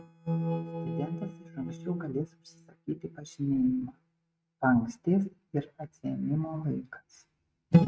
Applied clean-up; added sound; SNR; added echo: neural mask model RNNoise.